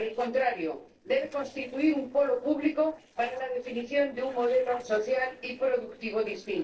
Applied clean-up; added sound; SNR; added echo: neural separator model SepFormer DNS4.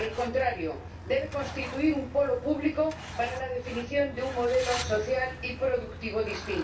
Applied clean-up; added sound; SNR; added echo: none; Truck; 10 dB; reverberation time 0.3 s.